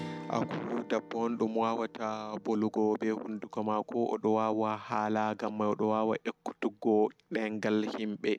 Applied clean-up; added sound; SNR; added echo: none; Strum; 20 dB; none.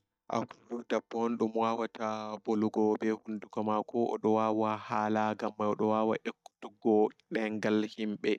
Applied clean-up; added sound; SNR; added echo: neural mask model DeepFilterNet 3.